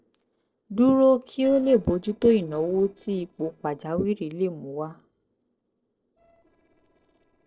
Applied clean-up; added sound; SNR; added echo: neural separator model SepFormer DNS4.